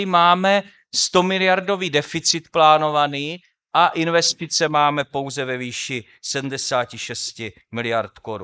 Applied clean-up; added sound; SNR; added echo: neural mask model Resemble Enhance denoiser.